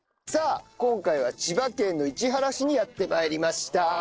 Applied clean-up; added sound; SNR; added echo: neural separator model SepFormer DNS4.